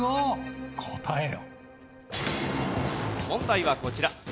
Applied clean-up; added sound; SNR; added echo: none; none; none; none.